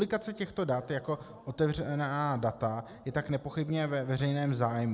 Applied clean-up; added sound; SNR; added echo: none; none; none; none.